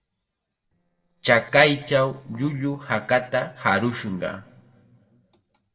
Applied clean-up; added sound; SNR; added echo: neural separator model SepFormer DNS4.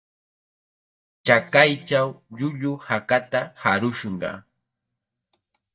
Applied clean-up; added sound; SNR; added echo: neural mask model DeepFilterNet 3.